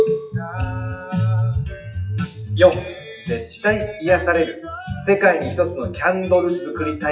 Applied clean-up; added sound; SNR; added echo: classical method WPE with log-MMSE.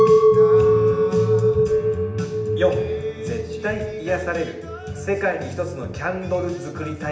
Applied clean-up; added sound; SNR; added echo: none; Chink, clink; -4 dB; reverberation time 0.8 s.